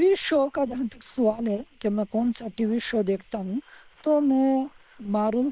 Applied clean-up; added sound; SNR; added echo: neural separator model SepFormer WHAM!.